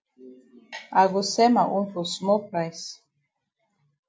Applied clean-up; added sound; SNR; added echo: none; none; none; none.